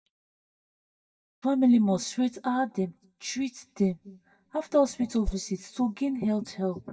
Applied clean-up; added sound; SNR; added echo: neural mask model DeepFilterNet 3.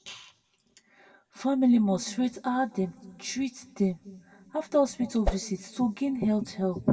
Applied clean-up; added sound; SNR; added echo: none; Whoosh, swoosh, swish; 2 dB; reverberation time 1.4 s.